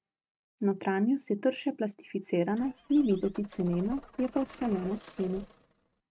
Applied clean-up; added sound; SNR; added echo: neural mask model RNNoise.